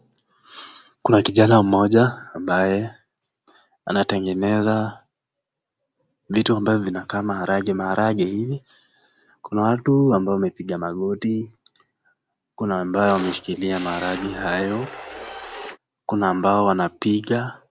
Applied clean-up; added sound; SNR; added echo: none; Camera; 12 dB; none.